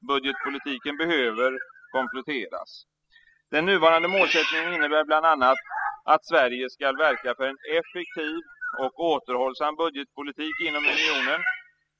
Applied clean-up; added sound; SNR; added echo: classical method spectral subtraction.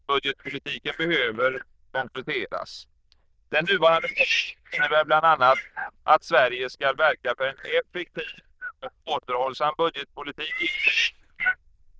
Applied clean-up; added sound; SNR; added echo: neural diffusion model UNIVERSE++.